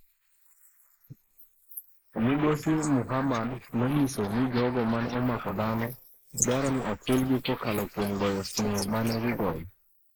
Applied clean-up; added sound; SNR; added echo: neural mask model Resemble Enhance denoiser.